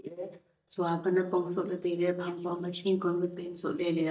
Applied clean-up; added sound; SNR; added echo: neural mask model DeepFilterNet 3.